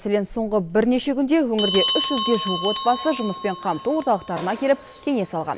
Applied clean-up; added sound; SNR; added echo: none; Bell; 1 dB; none.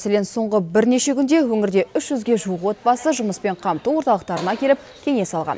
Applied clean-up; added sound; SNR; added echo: none; none; none; none.